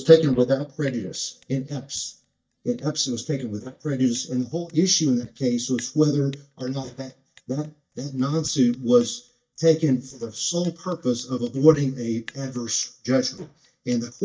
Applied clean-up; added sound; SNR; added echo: neural mask model DeepFilterNet 3.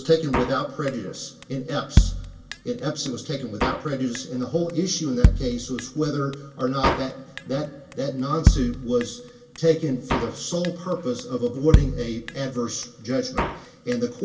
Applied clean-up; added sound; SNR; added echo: none; Drum kit; 0 dB; reverberation time 0.2 s.